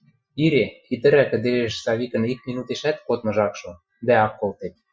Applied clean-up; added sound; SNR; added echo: classical method Wiener filter.